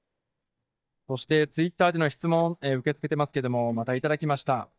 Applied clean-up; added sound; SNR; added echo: neural mask model DeepFilterNet 3.